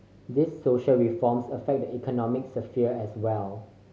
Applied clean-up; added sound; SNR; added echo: none; none; none; none.